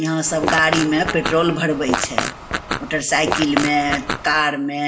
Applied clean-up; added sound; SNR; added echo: none; Fart; 5 dB; reverberation time 0.4 s.